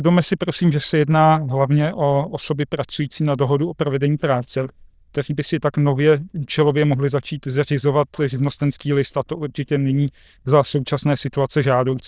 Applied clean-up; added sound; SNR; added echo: neural diffusion model UNIVERSE++.